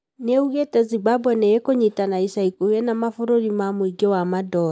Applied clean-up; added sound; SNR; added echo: none; none; none; none.